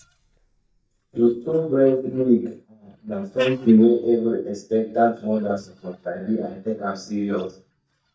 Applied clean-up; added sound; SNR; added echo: neural mask model DeepFilterNet 3.